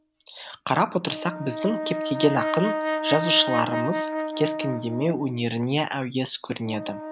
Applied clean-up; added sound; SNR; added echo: none; Brass instrument; 5 dB; none.